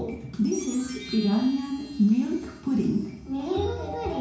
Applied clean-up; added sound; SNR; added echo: none; none; none; reverberation time 0.6 s.